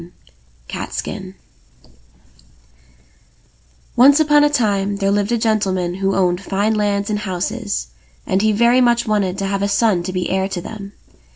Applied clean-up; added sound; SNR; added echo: none; none; none; none.